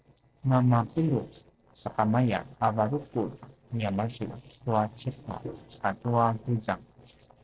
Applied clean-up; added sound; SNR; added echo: neural separator model SepFormer DNS4.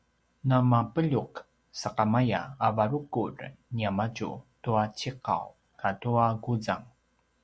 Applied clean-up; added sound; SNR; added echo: none; none; none; none.